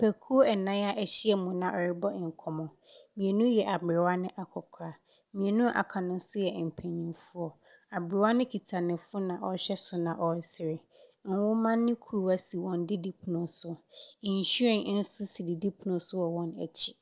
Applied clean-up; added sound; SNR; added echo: none; none; none; none.